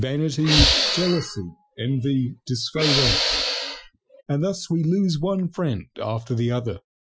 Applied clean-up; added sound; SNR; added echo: classical method Wiener filter.